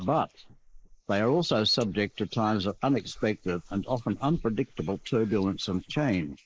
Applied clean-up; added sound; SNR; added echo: neural mask model Resemble Enhance denoiser.